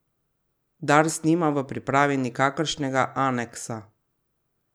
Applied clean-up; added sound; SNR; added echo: none; none; none; none.